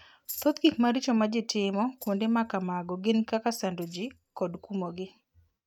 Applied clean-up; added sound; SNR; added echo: neural mask model RNNoise.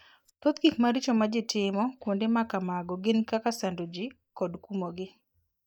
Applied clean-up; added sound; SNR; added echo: neural mask model DeepFilterNet 3.